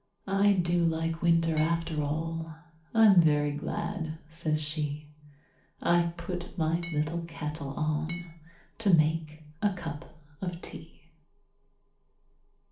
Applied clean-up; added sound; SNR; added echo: none; Glass; 16 dB; reverberation time 0.4 s.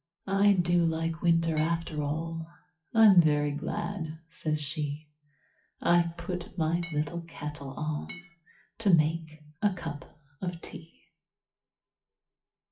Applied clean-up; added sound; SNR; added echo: classical method WPE with log-MMSE.